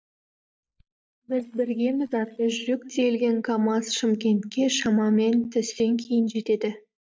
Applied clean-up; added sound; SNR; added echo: neural mask model DeepFilterNet 3.